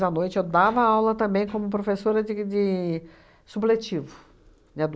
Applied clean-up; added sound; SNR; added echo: none; none; none; none.